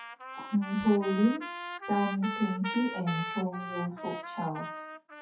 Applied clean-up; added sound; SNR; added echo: classical method WPE with log-MMSE.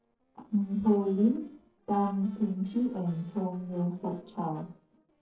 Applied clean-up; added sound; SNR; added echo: neural separator model SepFormer DNS4.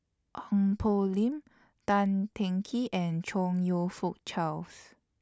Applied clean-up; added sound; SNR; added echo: none; none; none; none.